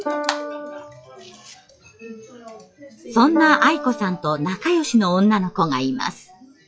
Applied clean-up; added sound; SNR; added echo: classical method log-MMSE.